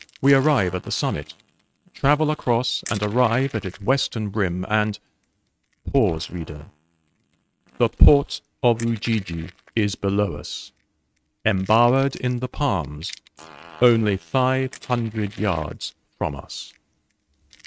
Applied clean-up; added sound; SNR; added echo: neural mask model RNNoise.